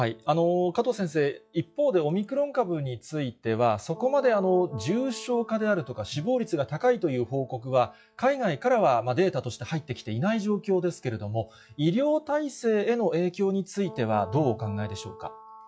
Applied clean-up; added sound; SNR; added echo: classical method log-MMSE.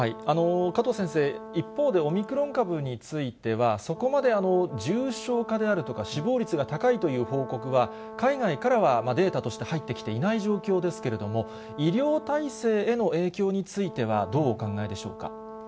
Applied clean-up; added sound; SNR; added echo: none; Brass instrument; 14 dB; none.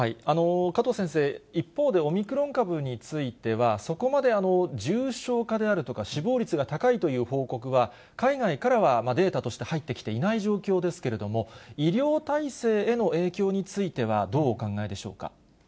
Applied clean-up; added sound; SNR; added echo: none; none; none; none.